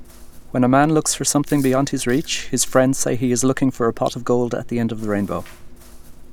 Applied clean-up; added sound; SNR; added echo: none; Chewing, mastication; 12 dB; none.